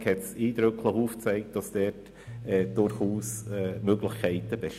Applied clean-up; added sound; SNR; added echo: none; Bass guitar; 10 dB; none.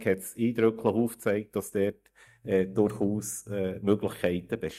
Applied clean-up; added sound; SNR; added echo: neural mask model DeepFilterNet 3.